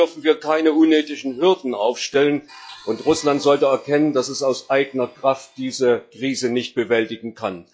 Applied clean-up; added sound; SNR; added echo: classical method log-MMSE.